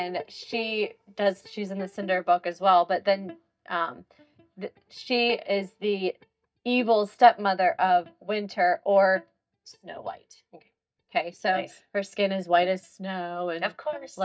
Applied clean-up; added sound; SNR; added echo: neural mask model DeepFilterNet 3.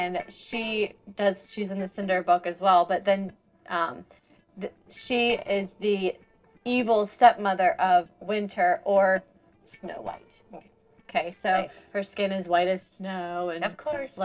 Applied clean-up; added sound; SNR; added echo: neural separator model SepFormer DNS4.